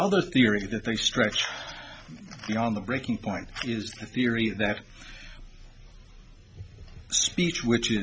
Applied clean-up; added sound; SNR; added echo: none; none; none; none.